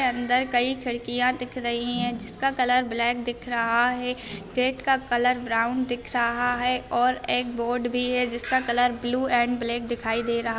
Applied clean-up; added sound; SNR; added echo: none; none; none; none.